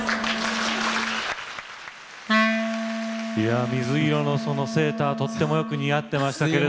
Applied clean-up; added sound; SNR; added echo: none; Wind instrument, woodwind instrument; 4 dB; none.